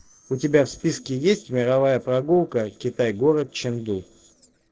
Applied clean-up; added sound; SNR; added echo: neural separator model SepFormer DNS4.